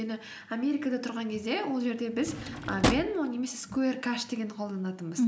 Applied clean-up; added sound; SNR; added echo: none; Drawer open or close; 1 dB; none.